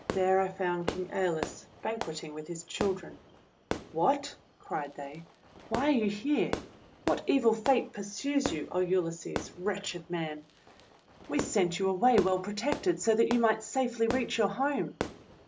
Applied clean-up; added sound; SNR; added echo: none; Fireworks; 11 dB; none.